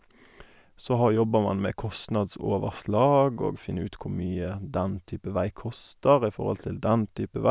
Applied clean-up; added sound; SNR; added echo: none; none; none; none.